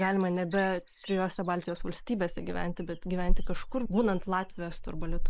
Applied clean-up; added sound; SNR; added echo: neural mask model Resemble Enhance denoiser.